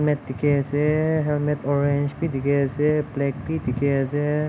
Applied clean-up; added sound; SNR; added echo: none; none; none; none.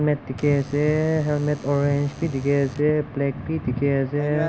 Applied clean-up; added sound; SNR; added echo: none; Alarm / Door; 18 dB; none.